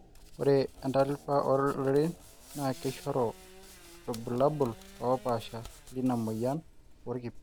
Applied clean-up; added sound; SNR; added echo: none; Hands + Sawing / Engine; 18 dB; none.